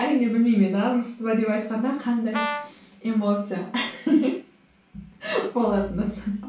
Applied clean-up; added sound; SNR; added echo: none; Brass instrument; 8 dB; reverberation time 0.3 s.